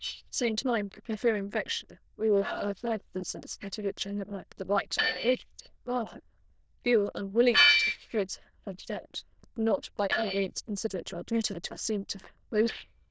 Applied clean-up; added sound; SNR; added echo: neural diffusion model UNIVERSE++.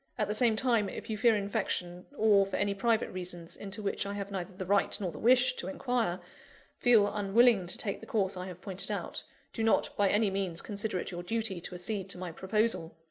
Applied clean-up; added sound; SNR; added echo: none; none; none; none.